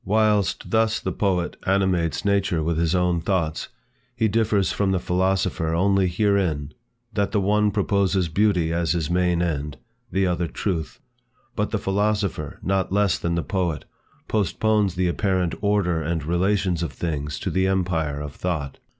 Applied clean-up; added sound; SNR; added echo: none; none; none; none.